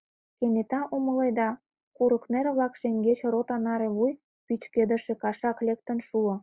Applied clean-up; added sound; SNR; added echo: none; none; none; none.